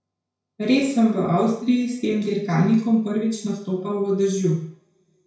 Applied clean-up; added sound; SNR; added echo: none; none; none; reverberation time 0.6 s.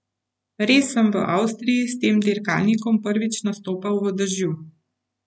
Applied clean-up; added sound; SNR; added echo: none; none; none; none.